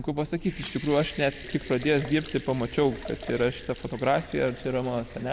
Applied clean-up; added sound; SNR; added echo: none; Sink (filling or washing) / Water tap, faucet / Liquid; 17 dB; none.